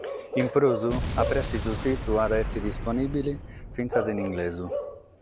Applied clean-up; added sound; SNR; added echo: none; Bark / Livestock, farm animals, working animals + Explosion; 4 dB; none.